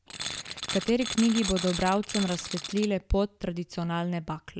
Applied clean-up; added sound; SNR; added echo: none; Tools; 7 dB; none.